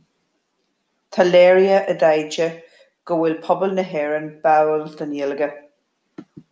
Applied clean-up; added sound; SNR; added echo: none; none; none; none.